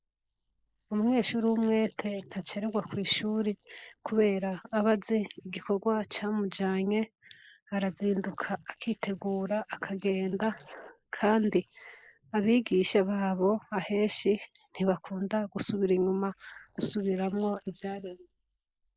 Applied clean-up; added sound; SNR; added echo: neural mask model Resemble Enhance denoiser.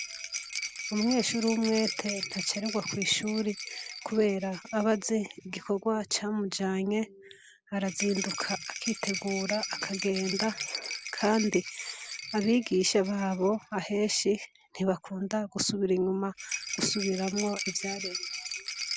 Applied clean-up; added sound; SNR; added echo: none; Rattle; 9 dB; none.